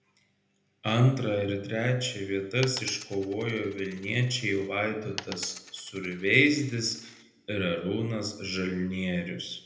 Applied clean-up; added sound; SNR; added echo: none; Coin (dropping); 16 dB; reverberation time 0.7 s.